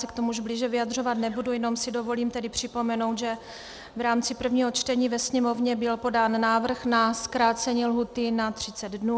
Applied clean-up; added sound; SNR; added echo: none; none; none; none.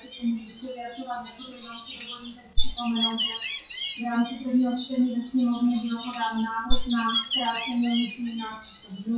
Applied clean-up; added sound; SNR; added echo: classical method WPE with log-MMSE.